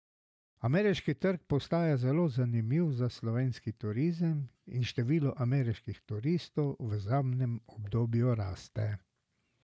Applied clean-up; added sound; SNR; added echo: none; none; none; none.